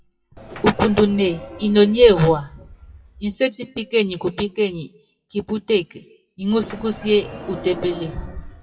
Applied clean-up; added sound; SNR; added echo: classical method WPE with log-MMSE.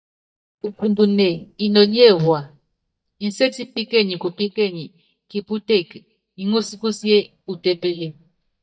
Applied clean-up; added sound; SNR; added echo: neural mask model DeepFilterNet 3.